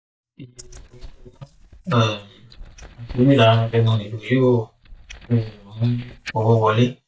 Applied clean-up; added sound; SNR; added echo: neural mask model DeepFilterNet 3.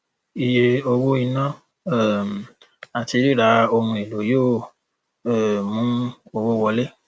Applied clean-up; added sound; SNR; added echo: none; none; none; none.